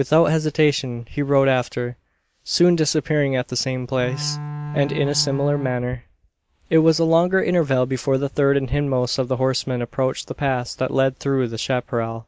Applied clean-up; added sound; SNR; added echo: none; Bowed string instrument; 9 dB; none.